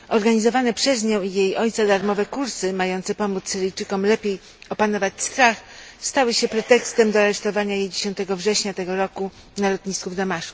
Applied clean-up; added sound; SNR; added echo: none; none; none; none.